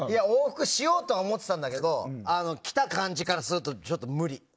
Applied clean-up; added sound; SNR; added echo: neural mask model Resemble Enhance denoiser.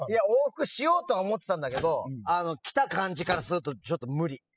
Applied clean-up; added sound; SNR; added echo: classical method spectral subtraction.